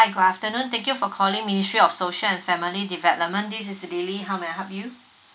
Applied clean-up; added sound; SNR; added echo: none; none; none; none.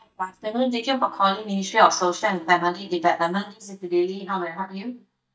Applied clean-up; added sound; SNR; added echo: neural mask model DeepFilterNet 3.